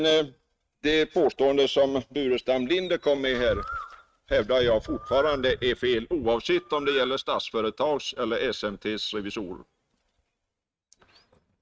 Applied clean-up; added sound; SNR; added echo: neural mask model RNNoise.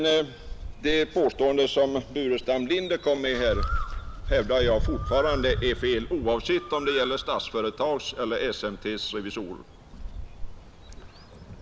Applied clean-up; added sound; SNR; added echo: none; Bird; 8 dB; none.